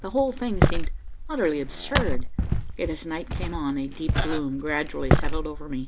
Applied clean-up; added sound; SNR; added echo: none; Walk, footsteps; -4 dB; none.